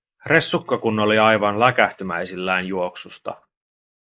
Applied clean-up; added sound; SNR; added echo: neural mask model Resemble Enhance denoiser.